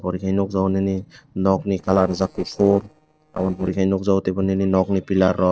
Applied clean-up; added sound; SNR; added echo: neural separator model SepFormer DNS4.